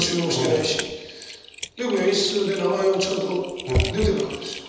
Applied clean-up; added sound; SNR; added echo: none; Typing; 8 dB; reverberation time 1.1 s.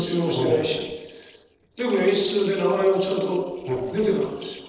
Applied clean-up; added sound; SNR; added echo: neural separator model SepFormer DNS4.